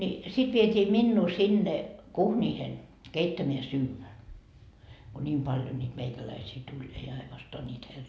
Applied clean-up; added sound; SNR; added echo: none; none; none; none.